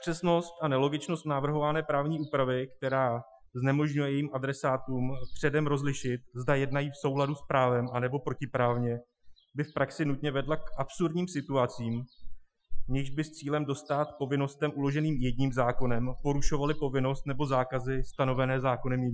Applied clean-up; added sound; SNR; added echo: classical method Wiener filter.